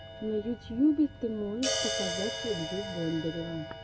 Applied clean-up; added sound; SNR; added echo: none; Crash cymbal; 5 dB; none.